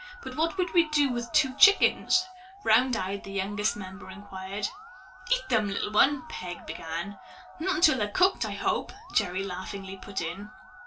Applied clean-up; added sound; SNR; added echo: none; Musical instrument; 17 dB; reverberation time 0.2 s.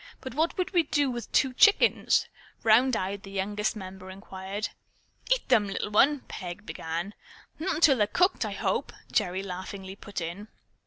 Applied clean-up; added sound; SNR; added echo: none; none; none; none.